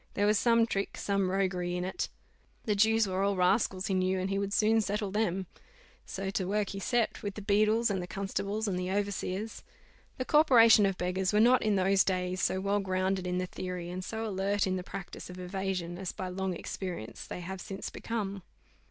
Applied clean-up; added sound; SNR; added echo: none; none; none; none.